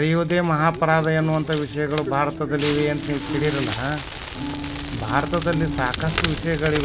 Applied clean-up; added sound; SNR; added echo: none; Crackle; 5 dB; none.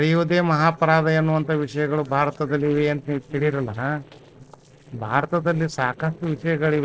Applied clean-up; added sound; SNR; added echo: neural separator model SepFormer DNS4.